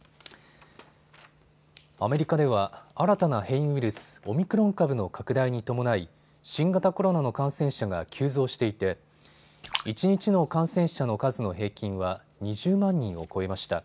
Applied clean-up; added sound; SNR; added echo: none; Splash, splatter; 14 dB; none.